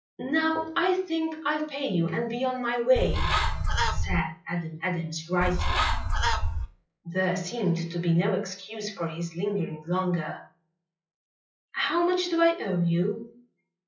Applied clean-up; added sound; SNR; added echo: classical method WPE with log-MMSE.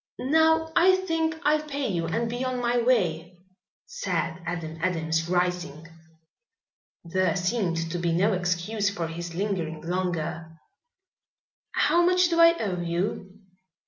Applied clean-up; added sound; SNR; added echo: none; none; none; none.